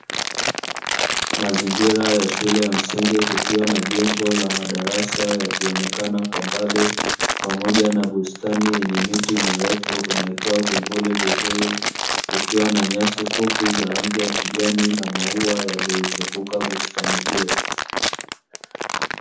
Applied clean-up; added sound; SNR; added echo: none; Crumpling, crinkling; 1 dB; reverberation time 0.6 s.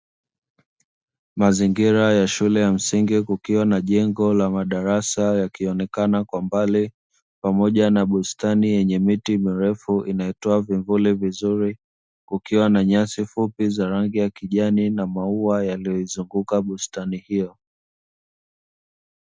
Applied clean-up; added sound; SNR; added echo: none; none; none; none.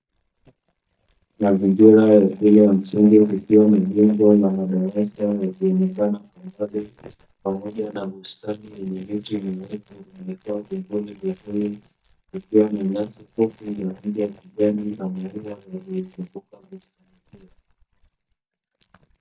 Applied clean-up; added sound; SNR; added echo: neural mask model DeepFilterNet 3.